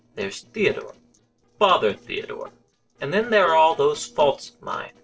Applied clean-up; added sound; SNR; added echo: neural separator model SepFormer DNS4.